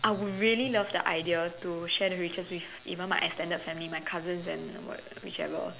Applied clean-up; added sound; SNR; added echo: none; none; none; none.